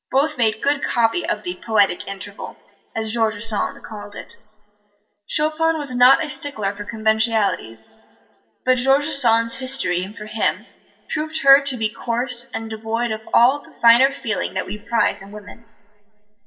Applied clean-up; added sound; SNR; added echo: none; none; none; reverberation time 2.0 s.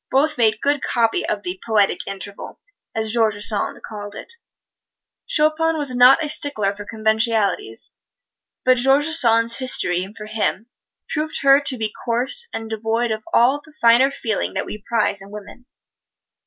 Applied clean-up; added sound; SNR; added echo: none; none; none; none.